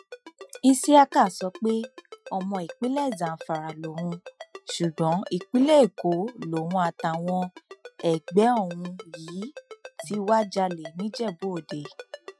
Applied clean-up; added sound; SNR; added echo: classical method Wiener filter.